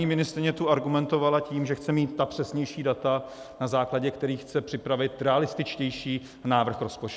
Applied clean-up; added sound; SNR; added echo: none; none; none; none.